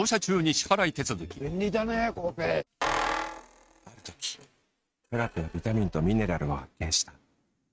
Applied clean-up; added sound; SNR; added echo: neural mask model RNNoise.